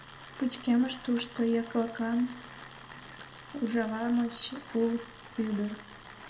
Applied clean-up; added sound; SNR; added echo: none; Tools; 15 dB; reverberation time 1.0 s.